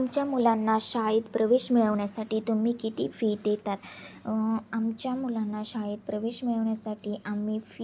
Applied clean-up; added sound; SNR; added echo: none; none; none; none.